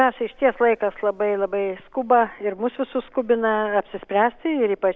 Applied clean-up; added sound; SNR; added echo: none; none; none; none.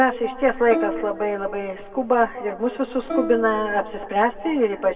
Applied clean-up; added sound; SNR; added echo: none; Plucked string instrument; 10 dB; reverberation time 1.7 s.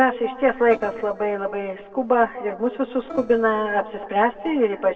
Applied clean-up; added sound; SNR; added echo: neural separator model SepFormer DNS4.